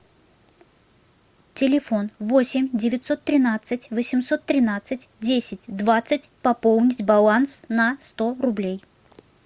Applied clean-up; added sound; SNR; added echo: none; none; none; none.